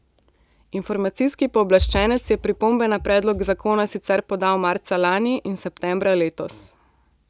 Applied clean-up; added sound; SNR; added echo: none; none; none; none.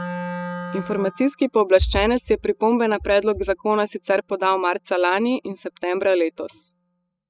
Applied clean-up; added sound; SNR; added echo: classical method spectral subtraction.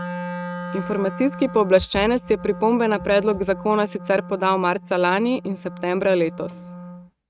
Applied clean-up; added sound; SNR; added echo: neural mask model RNNoise.